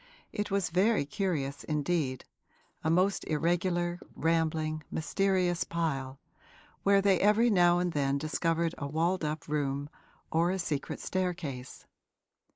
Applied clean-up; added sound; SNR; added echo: neural mask model Resemble Enhance denoiser.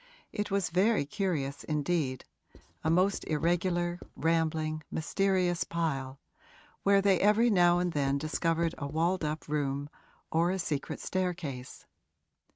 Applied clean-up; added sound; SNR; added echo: neural mask model RNNoise.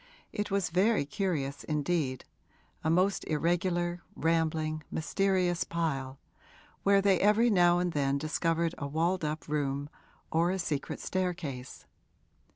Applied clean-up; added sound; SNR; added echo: none; none; none; none.